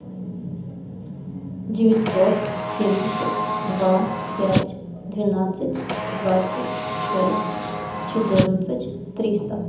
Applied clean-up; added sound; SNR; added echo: none; Car; 4 dB; reverberation time 0.8 s.